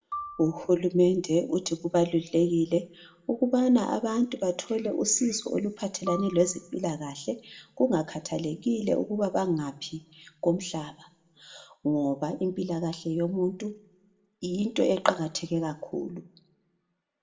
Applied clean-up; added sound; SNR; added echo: none; Marimba, xylophone; 16 dB; reverberation time 0.5 s.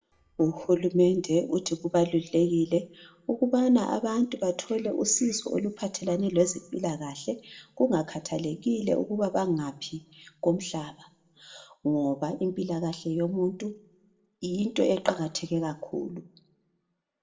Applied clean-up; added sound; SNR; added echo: neural separator model SepFormer DNS4.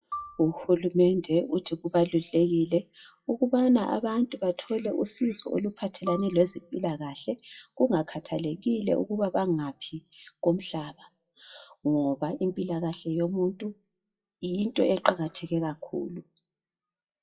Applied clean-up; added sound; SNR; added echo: classical method WPE with log-MMSE.